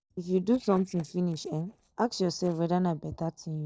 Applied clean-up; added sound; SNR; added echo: neural separator model SepFormer DNS4.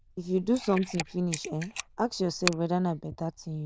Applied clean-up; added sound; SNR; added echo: neural diffusion model UNIVERSE++.